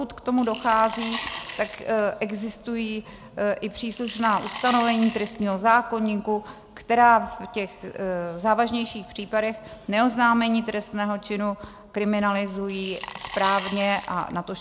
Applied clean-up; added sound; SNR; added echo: none; Coin (dropping) / Glass; 7 dB; none.